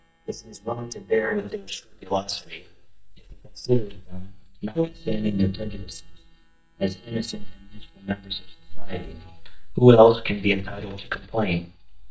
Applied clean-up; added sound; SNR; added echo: neural mask model DeepFilterNet 3.